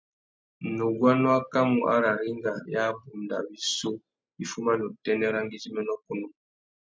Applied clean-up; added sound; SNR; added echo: none; none; none; none.